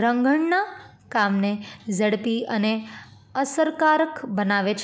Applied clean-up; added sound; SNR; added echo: none; none; none; none.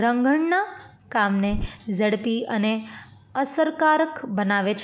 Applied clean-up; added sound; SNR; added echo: none; Bird; 14 dB; none.